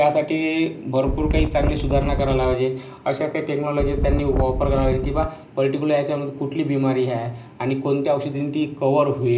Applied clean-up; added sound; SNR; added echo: none; Wind; 1 dB; reverberation time 0.5 s.